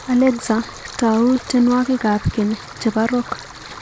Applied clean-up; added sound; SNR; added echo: none; Stream; 18 dB; none.